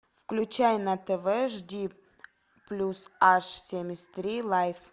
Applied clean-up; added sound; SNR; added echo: none; none; none; none.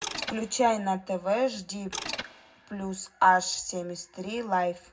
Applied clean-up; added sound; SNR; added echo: none; Mechanisms; 13 dB; reverberation time 0.3 s.